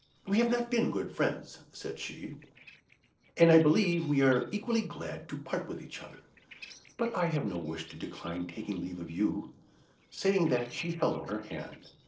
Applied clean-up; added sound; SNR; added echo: neural separator model SepFormer DNS4.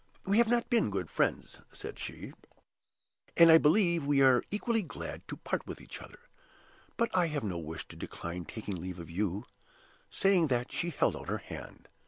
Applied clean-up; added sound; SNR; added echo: none; none; none; none.